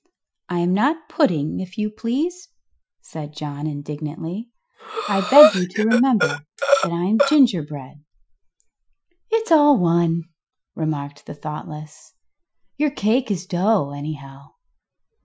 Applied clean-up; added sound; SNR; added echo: classical method Wiener filter.